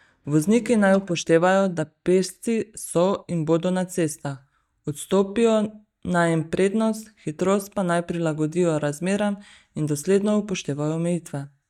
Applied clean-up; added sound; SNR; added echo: neural mask model DeepFilterNet 3.